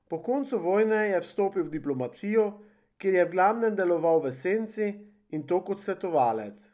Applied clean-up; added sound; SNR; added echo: none; none; none; none.